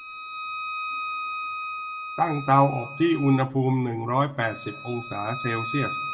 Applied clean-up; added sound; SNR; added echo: none; Wind instrument, woodwind instrument; 8 dB; reverberation time 1.1 s.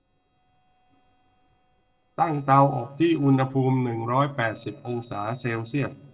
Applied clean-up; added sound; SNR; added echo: neural separator model SepFormer DNS4.